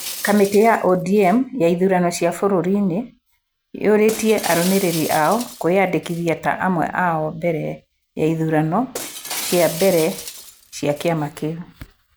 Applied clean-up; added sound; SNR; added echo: none; Shatter; 15 dB; none.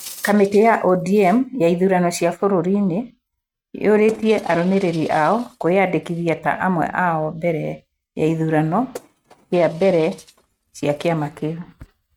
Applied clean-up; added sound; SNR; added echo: neural mask model RNNoise.